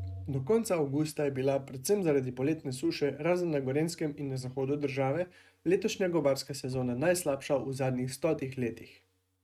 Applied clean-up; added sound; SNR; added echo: neural mask model RNNoise.